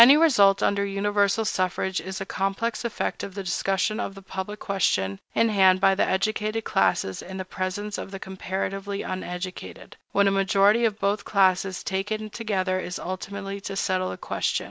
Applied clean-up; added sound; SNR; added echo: none; none; none; none.